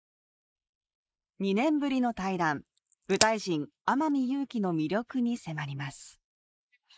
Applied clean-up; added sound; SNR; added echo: neural mask model Resemble Enhance denoiser.